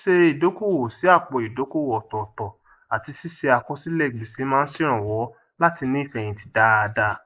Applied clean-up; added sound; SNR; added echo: neural mask model Resemble Enhance denoiser.